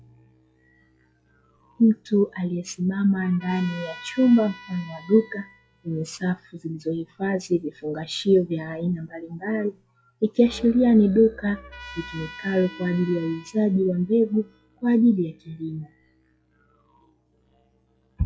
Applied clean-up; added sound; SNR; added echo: classical method log-MMSE.